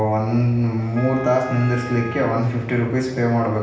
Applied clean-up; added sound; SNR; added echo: none; Wind instrument, woodwind instrument; 15 dB; reverberation time 0.9 s.